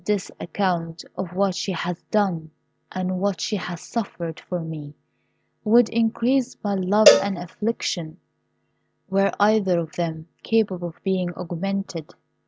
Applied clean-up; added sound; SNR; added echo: none; Cowbell; -1 dB; none.